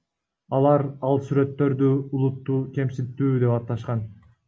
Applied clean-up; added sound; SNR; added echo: none; none; none; none.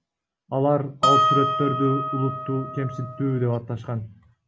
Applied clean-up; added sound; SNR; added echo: none; Harp; -1 dB; none.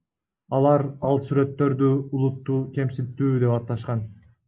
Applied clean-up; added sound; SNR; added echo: neural mask model Resemble Enhance denoiser.